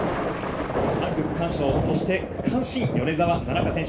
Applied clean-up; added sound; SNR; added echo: none; Thunder; -1 dB; reverberation time 0.3 s.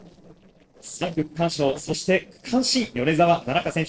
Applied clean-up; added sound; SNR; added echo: neural separator model SepFormer DNS4.